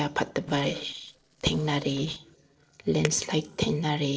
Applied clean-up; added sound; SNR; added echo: neural separator model SepFormer DNS4.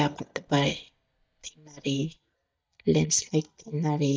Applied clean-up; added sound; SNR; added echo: neural mask model DeepFilterNet 3.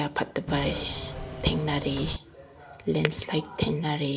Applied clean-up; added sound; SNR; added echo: none; Engine / Mechanisms; 7 dB; reverberation time 0.4 s.